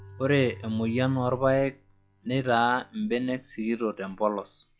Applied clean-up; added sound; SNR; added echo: classical method log-MMSE.